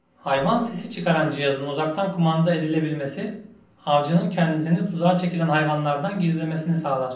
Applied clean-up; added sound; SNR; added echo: none; none; none; reverberation time 0.6 s.